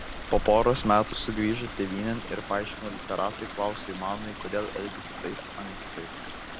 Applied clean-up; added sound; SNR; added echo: none; Stream; 7 dB; none.